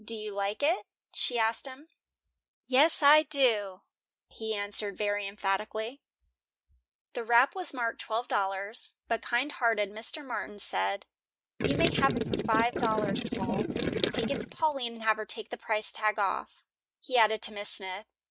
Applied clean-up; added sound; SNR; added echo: neural mask model RNNoise.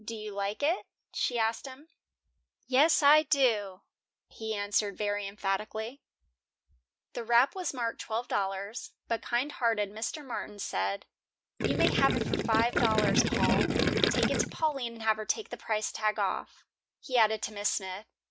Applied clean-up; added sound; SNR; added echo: none; Gurgling; -3 dB; none.